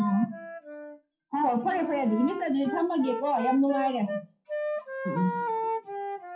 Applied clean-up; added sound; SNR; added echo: classical method WPE with log-MMSE.